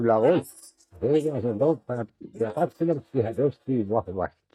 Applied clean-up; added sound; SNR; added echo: neural mask model DeepFilterNet 3.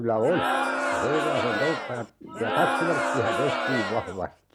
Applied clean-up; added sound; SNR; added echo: none; Crowd; -1 dB; none.